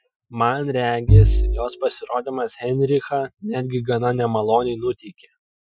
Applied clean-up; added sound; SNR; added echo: classical method Wiener filter.